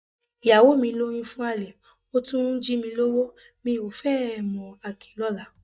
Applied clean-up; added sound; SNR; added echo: neural mask model DeepFilterNet 3.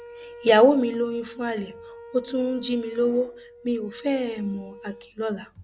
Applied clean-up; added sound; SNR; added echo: none; Wind instrument, woodwind instrument; 19 dB; none.